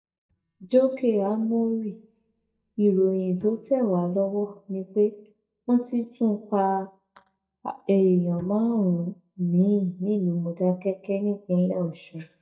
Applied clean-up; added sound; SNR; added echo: neural mask model DeepFilterNet 3.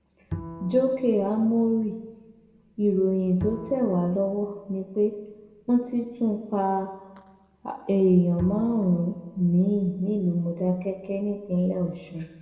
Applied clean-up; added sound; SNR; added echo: none; Bowed string instrument; 17 dB; reverberation time 1.1 s.